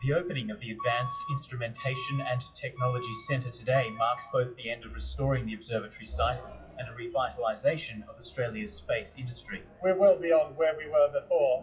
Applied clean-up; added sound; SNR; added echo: classical method WPE with log-MMSE.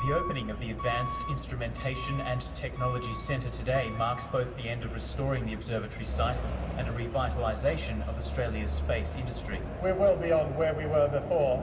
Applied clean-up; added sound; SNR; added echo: none; Alarm / Truck; 4 dB; reverberation time 1.8 s.